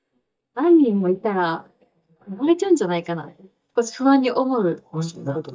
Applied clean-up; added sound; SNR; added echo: neural mask model DeepFilterNet 3.